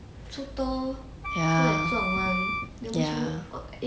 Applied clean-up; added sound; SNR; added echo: none; Wind instrument, woodwind instrument; 2 dB; none.